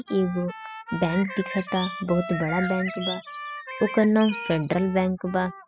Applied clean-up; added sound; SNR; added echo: classical method spectral subtraction.